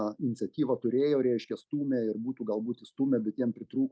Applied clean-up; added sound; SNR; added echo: none; none; none; none.